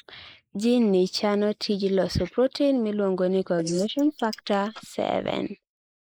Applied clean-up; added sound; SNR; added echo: neural mask model Resemble Enhance denoiser.